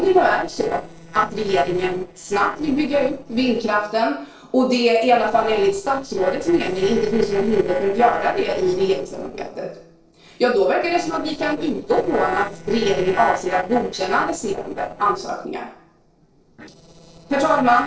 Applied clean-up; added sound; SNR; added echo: neural separator model SepFormer DNS4.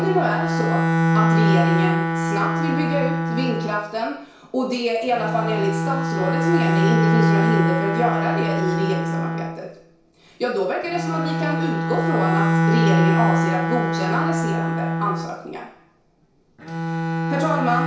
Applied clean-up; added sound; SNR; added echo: none; Bowed string instrument; -4 dB; reverberation time 0.6 s.